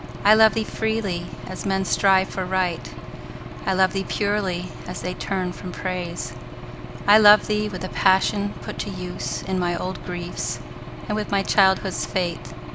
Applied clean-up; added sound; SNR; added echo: none; Engine / Aircraft; 10 dB; none.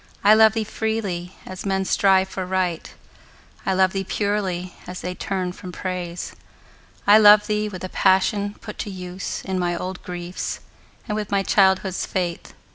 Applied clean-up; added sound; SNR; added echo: none; none; none; none.